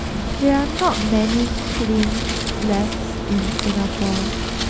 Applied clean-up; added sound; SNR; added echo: none; Wind; 1 dB; none.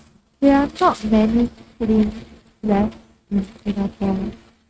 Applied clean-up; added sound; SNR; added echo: neural mask model RNNoise.